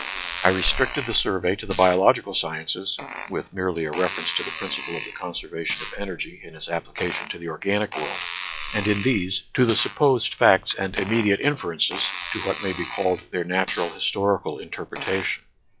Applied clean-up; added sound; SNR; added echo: classical method log-MMSE.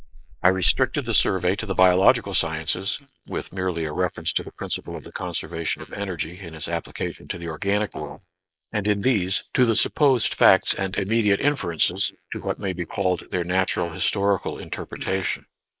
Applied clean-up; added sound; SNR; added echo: neural mask model Resemble Enhance denoiser.